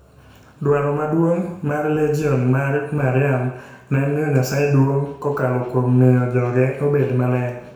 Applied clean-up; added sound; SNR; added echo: none; none; none; reverberation time 0.7 s.